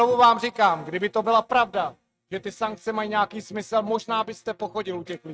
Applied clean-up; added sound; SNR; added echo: neural mask model RNNoise.